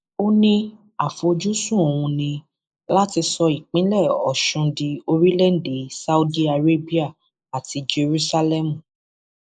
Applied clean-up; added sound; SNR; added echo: neural mask model Resemble Enhance denoiser.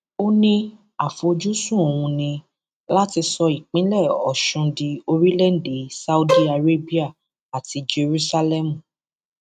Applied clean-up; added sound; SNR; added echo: neural mask model RNNoise.